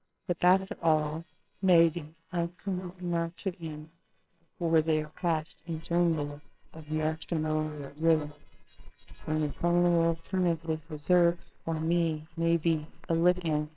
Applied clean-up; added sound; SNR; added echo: neural separator model SepFormer WHAMR!.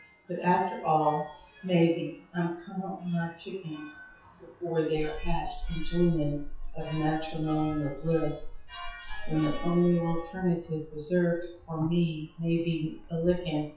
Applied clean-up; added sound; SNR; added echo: classical method WPE with log-MMSE.